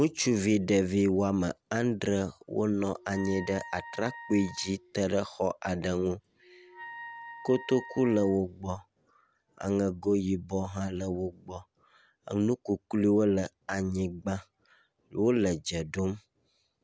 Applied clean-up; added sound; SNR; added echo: none; Wind instrument, woodwind instrument; 17 dB; none.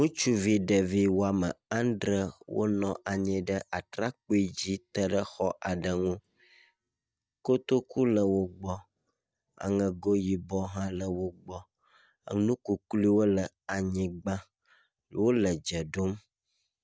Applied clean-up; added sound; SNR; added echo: neural mask model DeepFilterNet 3.